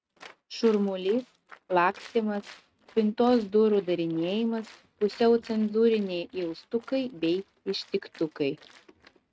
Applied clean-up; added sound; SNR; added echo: neural mask model RNNoise.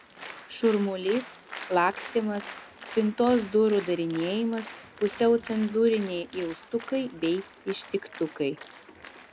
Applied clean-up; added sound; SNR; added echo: none; Applause; 16 dB; none.